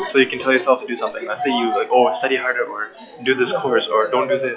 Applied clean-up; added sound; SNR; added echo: classical method log-MMSE.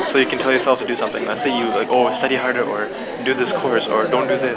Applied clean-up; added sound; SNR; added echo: none; Chatter; 4 dB; none.